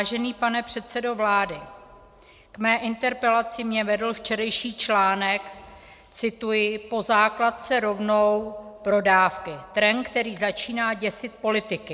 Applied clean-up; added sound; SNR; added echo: none; none; none; none.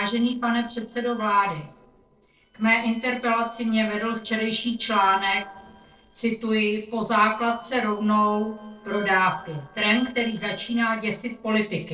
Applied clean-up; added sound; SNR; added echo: neural separator model SepFormer DNS4.